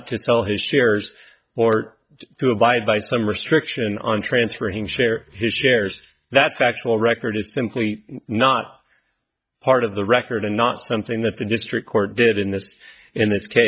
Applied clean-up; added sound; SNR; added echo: neural mask model DeepFilterNet 3.